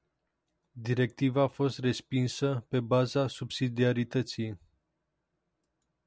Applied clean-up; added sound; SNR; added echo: none; none; none; none.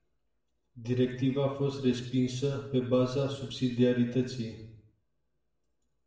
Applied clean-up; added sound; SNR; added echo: none; none; none; reverberation time 0.7 s.